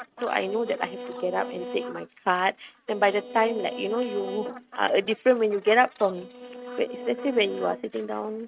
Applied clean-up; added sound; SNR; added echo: neural mask model RNNoise.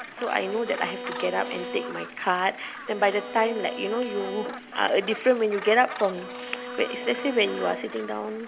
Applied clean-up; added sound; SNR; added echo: none; Gull, seagull + Bowed string instrument; 10 dB; none.